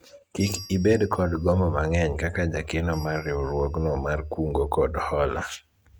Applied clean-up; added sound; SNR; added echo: neural mask model RNNoise.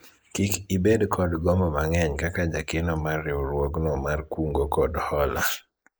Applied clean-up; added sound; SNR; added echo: neural mask model Resemble Enhance denoiser.